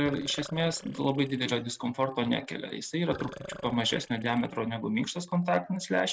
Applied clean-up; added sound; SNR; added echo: neural mask model RNNoise.